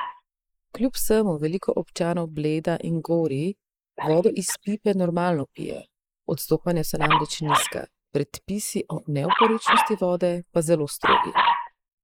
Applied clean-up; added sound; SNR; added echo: neural mask model Resemble Enhance denoiser.